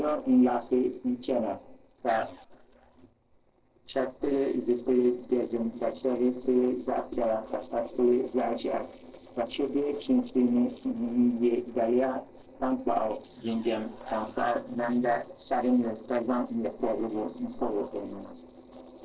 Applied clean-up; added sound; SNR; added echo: neural separator model SepFormer DNS4.